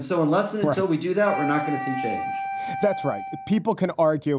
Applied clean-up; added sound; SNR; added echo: none; Wind instrument, woodwind instrument; 7 dB; none.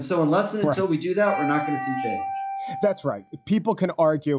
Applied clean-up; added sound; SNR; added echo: classical method log-MMSE.